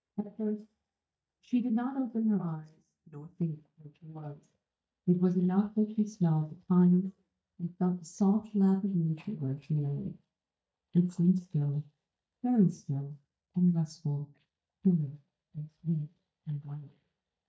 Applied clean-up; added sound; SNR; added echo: neural mask model DeepFilterNet 3.